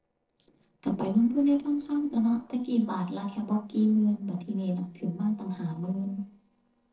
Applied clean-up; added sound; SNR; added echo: neural separator model SepFormer DNS4.